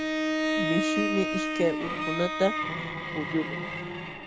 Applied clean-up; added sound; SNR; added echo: none; Bowed string instrument; -2 dB; none.